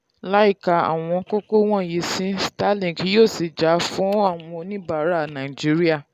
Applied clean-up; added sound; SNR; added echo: none; none; none; none.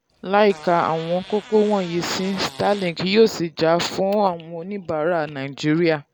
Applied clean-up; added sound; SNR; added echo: none; Fart; 19 dB; none.